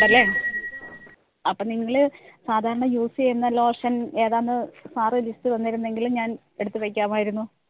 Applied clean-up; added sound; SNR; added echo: none; Bicycle bell; 8 dB; none.